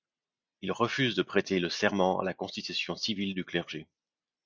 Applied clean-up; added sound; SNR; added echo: none; none; none; none.